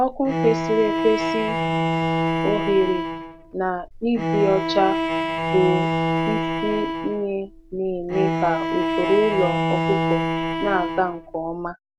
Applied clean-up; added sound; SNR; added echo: none; Bowed string instrument; 0 dB; none.